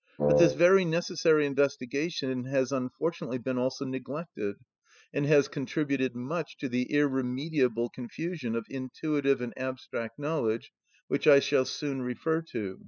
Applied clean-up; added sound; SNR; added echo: classical method spectral subtraction.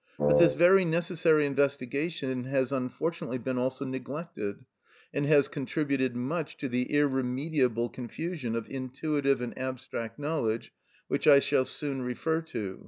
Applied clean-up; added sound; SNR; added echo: none; Wind instrument, woodwind instrument; -1 dB; none.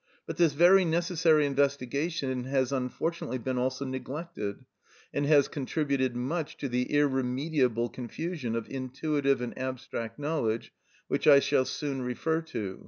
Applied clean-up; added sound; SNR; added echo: none; none; none; none.